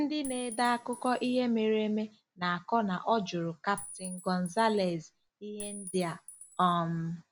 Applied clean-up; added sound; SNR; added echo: none; Chink, clink; 17 dB; none.